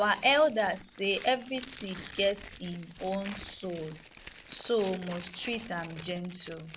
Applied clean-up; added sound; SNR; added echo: none; Tearing; 15 dB; none.